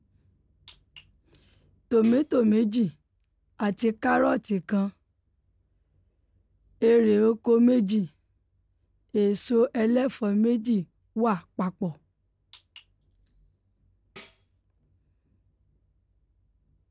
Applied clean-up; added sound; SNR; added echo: none; Tambourine; 14 dB; none.